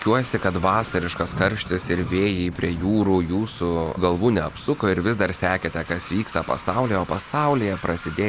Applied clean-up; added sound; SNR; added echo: none; Train + Thunder; 15 dB; none.